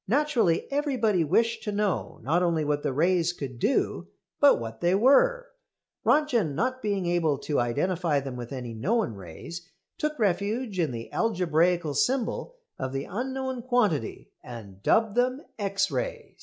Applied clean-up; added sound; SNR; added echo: none; none; none; none.